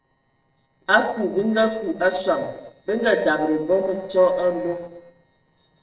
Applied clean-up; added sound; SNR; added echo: neural separator model SepFormer DNS4.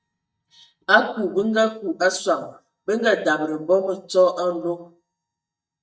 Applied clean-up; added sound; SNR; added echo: neural mask model DeepFilterNet 3.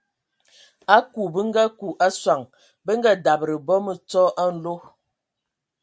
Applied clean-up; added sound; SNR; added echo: none; none; none; none.